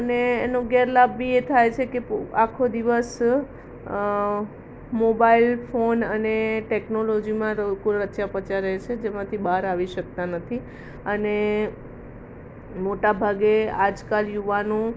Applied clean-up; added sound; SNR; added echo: none; none; none; none.